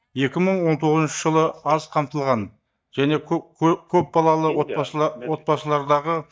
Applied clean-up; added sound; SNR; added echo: neural mask model DeepFilterNet 3.